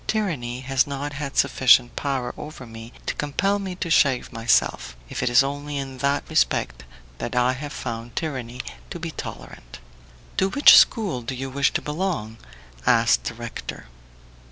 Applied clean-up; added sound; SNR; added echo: none; none; none; none.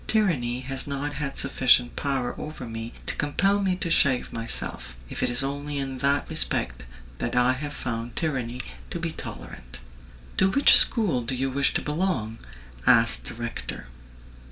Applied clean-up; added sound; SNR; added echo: none; none; none; reverberation time 0.2 s.